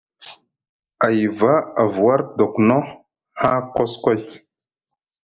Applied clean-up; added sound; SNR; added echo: neural mask model Resemble Enhance denoiser.